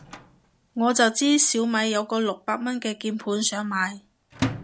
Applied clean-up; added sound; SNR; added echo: none; Microwave oven; 13 dB; none.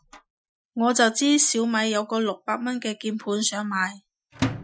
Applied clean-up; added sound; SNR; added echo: classical method Wiener filter.